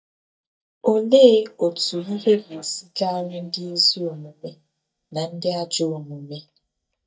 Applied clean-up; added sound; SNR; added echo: neural mask model DeepFilterNet 3.